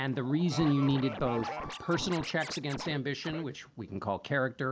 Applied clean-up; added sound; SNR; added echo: none; Bird vocalization, bird call, bird song + Scratching (performance technique); 10 dB; none.